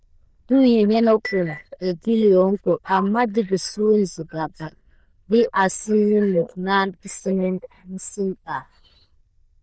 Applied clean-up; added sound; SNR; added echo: neural diffusion model UNIVERSE++.